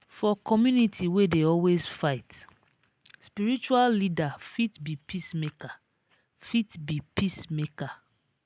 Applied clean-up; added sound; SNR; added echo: none; none; none; none.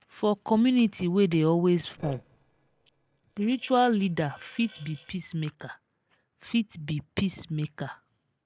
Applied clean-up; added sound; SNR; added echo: neural separator model SepFormer DNS4.